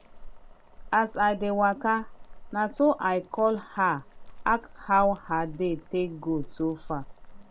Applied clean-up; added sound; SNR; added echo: none; Boiling; 14 dB; none.